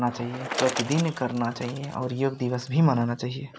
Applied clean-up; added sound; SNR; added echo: none; Bicycle; 11 dB; none.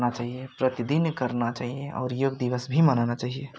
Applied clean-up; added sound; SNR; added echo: none; none; none; none.